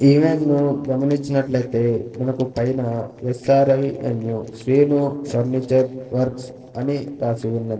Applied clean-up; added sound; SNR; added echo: neural separator model SepFormer DNS4.